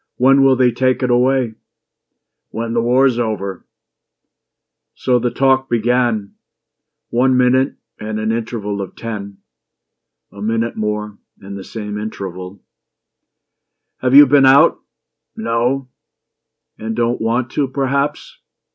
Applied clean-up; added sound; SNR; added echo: none; none; none; none.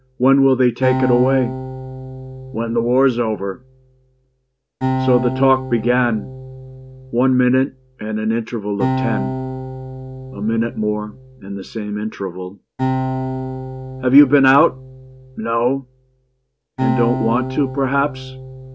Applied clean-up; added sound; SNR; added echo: none; Acoustic guitar; 6 dB; none.